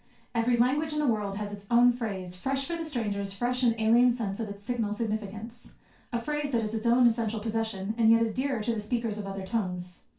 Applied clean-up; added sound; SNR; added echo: none; none; none; reverberation time 0.2 s.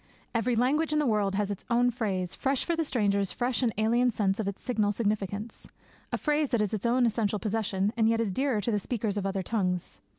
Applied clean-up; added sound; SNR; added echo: none; none; none; none.